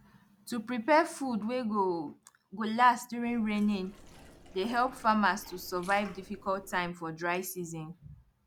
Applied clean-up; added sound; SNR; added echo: none; Liquid; 20 dB; none.